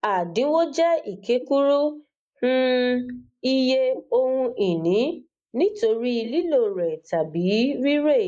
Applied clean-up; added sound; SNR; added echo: neural mask model Resemble Enhance denoiser.